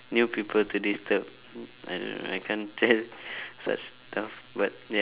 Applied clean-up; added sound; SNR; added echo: none; none; none; none.